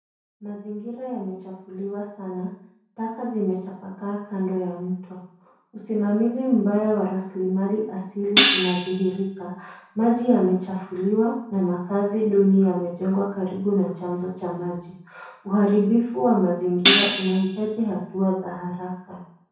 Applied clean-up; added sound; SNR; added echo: none; Hi-hat; 0 dB; reverberation time 0.6 s.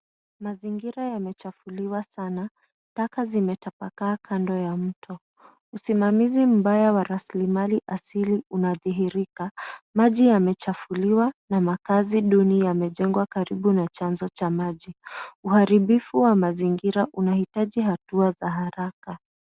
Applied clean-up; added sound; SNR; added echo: none; none; none; none.